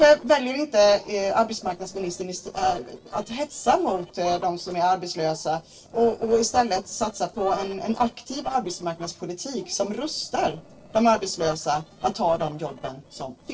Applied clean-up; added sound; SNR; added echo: neural separator model SepFormer DNS4.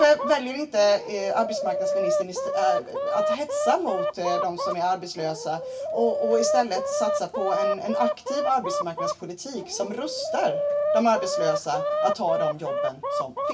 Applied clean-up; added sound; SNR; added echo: none; Chicken, rooster; 1 dB; reverberation time 0.2 s.